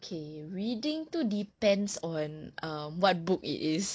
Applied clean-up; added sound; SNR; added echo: none; none; none; none.